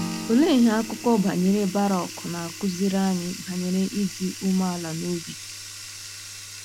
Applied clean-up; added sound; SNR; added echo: none; Bathtub (filling or washing) + Acoustic guitar / Strum; 12 dB; none.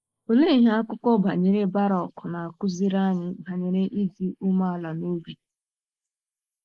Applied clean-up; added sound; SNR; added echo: neural mask model Resemble Enhance denoiser.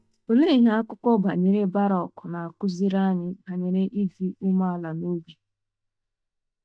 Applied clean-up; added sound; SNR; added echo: neural mask model DeepFilterNet 3.